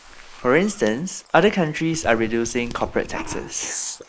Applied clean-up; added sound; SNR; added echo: neural mask model Resemble Enhance denoiser.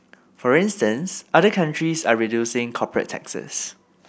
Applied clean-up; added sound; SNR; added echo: none; none; none; none.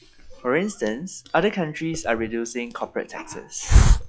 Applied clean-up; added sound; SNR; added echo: classical method log-MMSE.